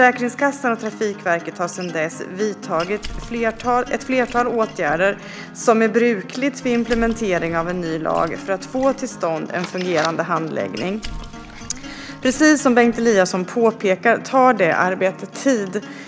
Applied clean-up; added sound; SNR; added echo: none; Water / Splash, splatter + Acoustic guitar; 15 dB; none.